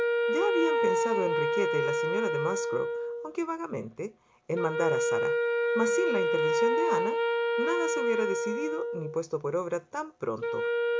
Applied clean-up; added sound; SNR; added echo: none; Wind instrument, woodwind instrument; -5 dB; none.